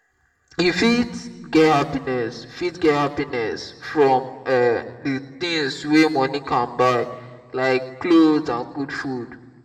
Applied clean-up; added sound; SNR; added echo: none; none; none; reverberation time 1.0 s.